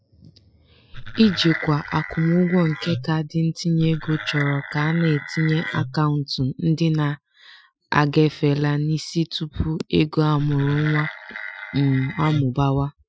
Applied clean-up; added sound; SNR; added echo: classical method Wiener filter.